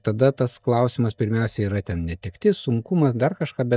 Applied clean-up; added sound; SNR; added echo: neural mask model DeepFilterNet 3.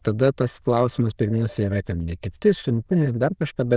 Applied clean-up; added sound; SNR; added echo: neural diffusion model UNIVERSE++.